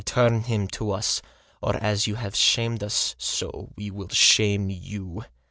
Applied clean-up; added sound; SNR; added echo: none; none; none; none.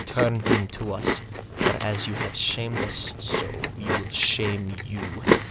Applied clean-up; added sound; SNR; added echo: none; Chewing, mastication; 0 dB; none.